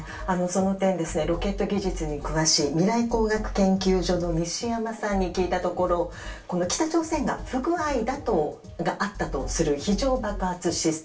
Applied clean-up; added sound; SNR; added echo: none; none; none; reverberation time 0.2 s.